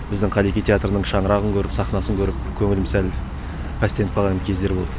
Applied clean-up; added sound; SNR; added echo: none; none; none; none.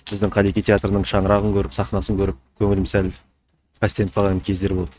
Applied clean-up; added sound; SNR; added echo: neural mask model RNNoise.